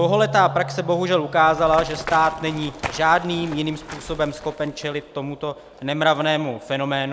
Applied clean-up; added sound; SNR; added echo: none; Keyboard (musical) + Run; 14 dB; none.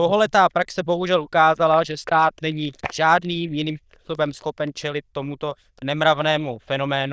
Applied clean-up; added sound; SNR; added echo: neural diffusion model UNIVERSE++.